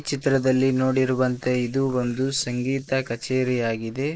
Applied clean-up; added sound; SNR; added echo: neural mask model Resemble Enhance denoiser.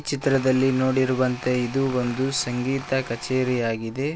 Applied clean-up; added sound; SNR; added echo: none; Tools; 16 dB; none.